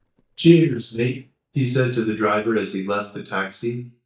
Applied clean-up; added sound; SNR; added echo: neural mask model DeepFilterNet 3.